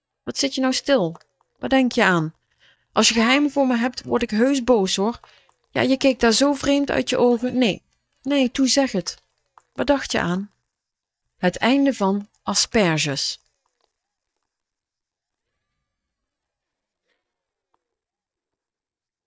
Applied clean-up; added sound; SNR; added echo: neural mask model DeepFilterNet 3.